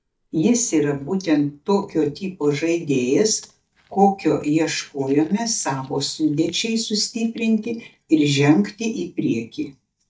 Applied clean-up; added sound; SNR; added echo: neural mask model DeepFilterNet 3.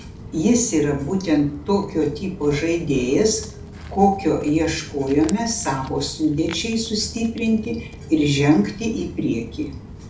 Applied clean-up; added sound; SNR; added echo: none; Walk, footsteps; 14 dB; reverberation time 0.4 s.